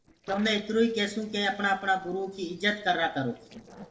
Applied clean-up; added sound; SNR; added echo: neural separator model SepFormer DNS4.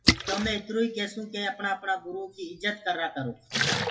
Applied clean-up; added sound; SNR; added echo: classical method WPE with log-MMSE.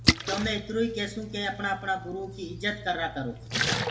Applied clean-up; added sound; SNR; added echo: none; Splash, splatter; 0 dB; reverberation time 0.6 s.